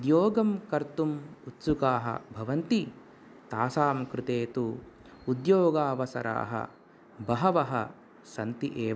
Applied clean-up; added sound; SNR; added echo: none; none; none; none.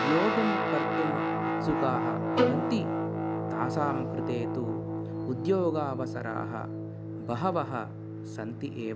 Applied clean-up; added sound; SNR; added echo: none; Bowed string instrument + Guitar; -2 dB; none.